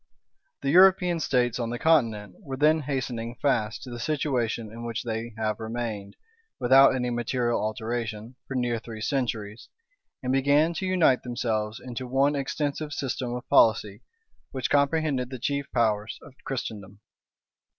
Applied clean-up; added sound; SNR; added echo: none; none; none; none.